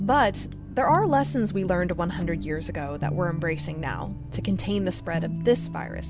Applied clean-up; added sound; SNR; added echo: none; Car passing by; 19 dB; none.